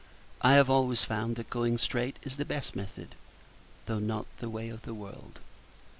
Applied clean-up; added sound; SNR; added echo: none; none; none; none.